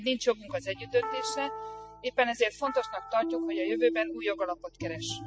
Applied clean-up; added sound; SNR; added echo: classical method spectral subtraction.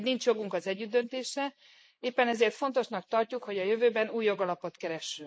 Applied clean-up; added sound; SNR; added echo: neural mask model Resemble Enhance denoiser.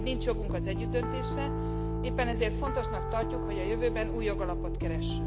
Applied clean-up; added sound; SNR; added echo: none; Piano; -3 dB; none.